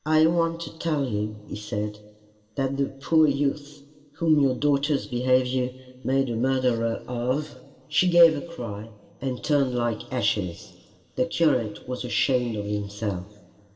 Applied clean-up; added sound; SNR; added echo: none; none; none; reverberation time 1.6 s.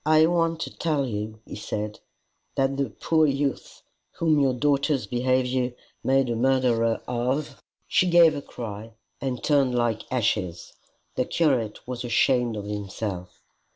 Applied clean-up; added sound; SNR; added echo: none; none; none; none.